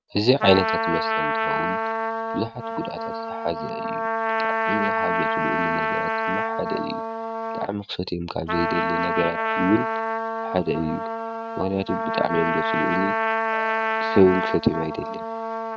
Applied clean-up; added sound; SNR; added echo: neural mask model RNNoise.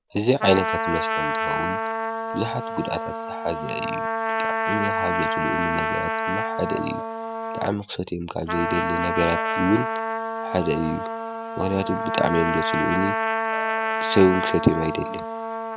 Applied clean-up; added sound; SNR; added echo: none; Trumpet; 0 dB; none.